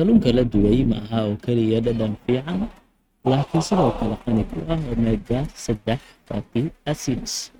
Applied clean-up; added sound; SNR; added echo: neural mask model RNNoise.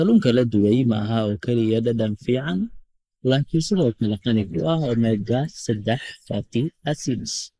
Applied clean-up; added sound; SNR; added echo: neural mask model Resemble Enhance denoiser.